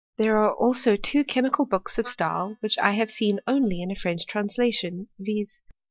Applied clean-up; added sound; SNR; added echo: neural mask model DeepFilterNet 3.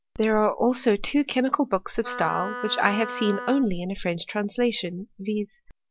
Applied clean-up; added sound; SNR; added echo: none; Wind instrument, woodwind instrument; 10 dB; none.